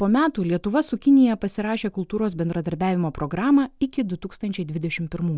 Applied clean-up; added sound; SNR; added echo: none; none; none; none.